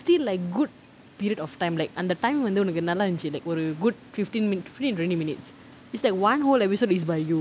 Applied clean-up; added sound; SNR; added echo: none; none; none; none.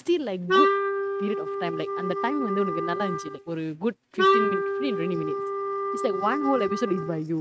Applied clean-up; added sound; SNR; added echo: neural mask model RNNoise.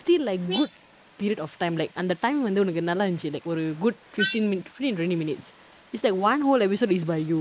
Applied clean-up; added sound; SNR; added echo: neural mask model Resemble Enhance denoiser.